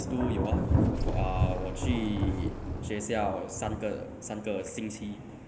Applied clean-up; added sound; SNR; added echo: none; Thunder + Engine starting / Car; -3 dB; none.